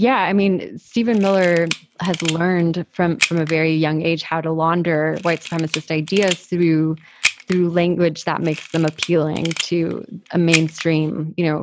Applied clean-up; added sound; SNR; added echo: none; Camera; 10 dB; none.